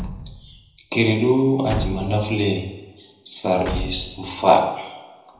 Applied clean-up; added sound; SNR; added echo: none; Slam / Truck / Car; 11 dB; reverberation time 0.8 s.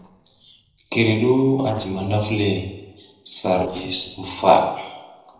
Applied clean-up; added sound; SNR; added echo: neural separator model SepFormer DNS4.